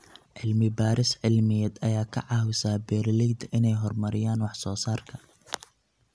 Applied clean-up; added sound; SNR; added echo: none; none; none; none.